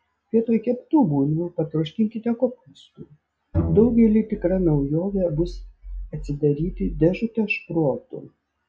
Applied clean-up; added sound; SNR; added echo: classical method log-MMSE.